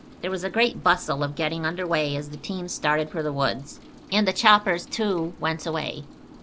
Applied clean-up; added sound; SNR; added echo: none; Rain; 20 dB; none.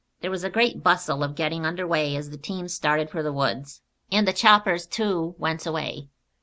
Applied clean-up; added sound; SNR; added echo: none; none; none; none.